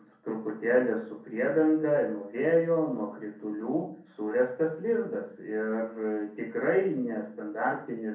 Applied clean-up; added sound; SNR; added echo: none; none; none; reverberation time 0.5 s.